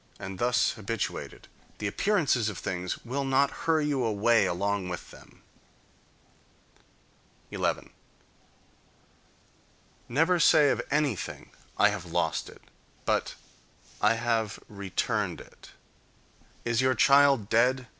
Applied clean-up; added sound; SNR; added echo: none; none; none; none.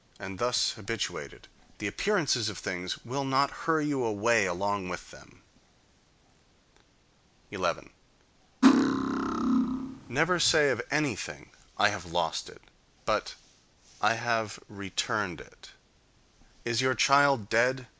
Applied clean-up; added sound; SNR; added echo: none; Cutlery, silverware; -5 dB; none.